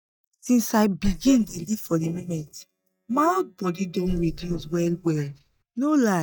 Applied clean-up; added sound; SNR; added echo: neural mask model DeepFilterNet 3.